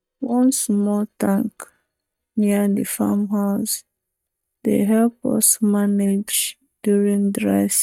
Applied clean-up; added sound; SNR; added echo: neural mask model DeepFilterNet 3.